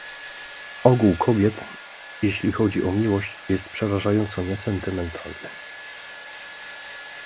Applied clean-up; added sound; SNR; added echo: none; Domestic sounds, home sounds; 15 dB; none.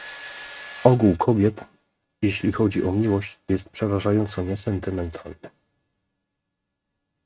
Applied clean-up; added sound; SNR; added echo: neural mask model RNNoise.